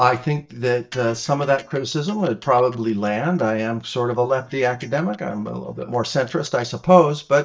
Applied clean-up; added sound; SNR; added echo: neural mask model DeepFilterNet 3.